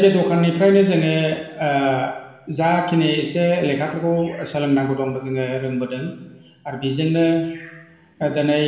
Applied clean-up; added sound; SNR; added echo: none; none; none; reverberation time 1.2 s.